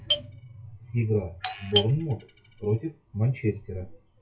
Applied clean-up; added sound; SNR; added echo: classical method WPE with log-MMSE.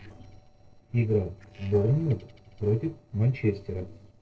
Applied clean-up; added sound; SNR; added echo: neural separator model SepFormer DNS4.